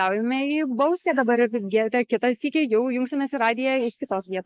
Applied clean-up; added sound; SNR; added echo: neural mask model Resemble Enhance denoiser.